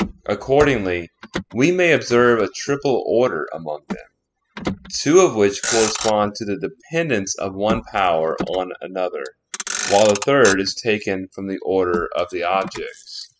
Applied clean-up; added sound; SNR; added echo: classical method spectral subtraction.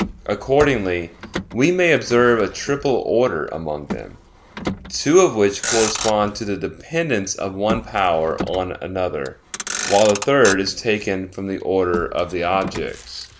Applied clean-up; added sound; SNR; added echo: none; Motor vehicle (road); 11 dB; none.